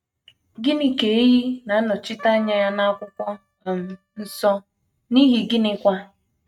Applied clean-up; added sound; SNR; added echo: neural mask model RNNoise.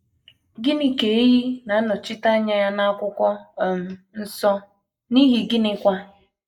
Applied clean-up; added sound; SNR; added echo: neural mask model Resemble Enhance denoiser.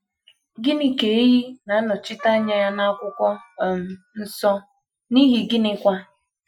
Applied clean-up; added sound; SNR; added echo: classical method Wiener filter.